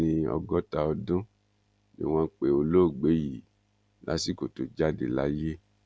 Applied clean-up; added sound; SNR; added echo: none; none; none; none.